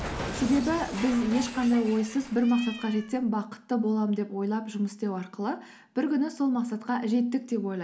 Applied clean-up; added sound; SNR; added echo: none; Cat; 14 dB; none.